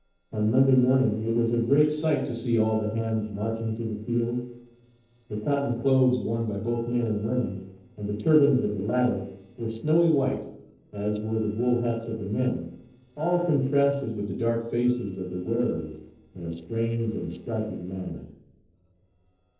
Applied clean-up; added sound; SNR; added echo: neural separator model SepFormer DNS4.